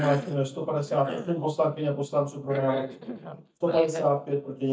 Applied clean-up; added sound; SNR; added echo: neural mask model DeepFilterNet 3.